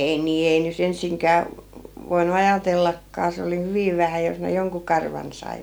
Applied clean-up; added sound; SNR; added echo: none; none; none; none.